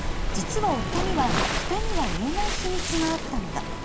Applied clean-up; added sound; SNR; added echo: none; Waves, surf; -2 dB; reverberation time 0.8 s.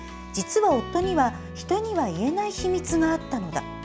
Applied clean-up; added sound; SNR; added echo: none; none; none; none.